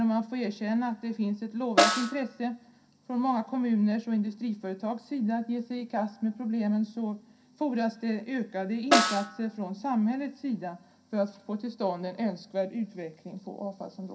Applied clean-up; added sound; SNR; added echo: none; Snare drum; -1 dB; reverberation time 0.3 s.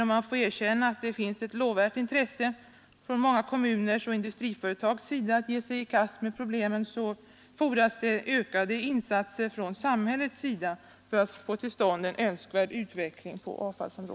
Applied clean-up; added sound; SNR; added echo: none; none; none; none.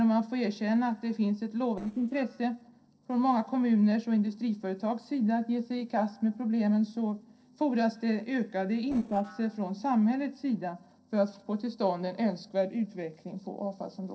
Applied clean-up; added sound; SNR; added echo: neural separator model SepFormer DNS4.